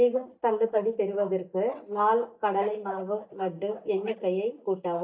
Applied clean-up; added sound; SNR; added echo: neural mask model DeepFilterNet 3.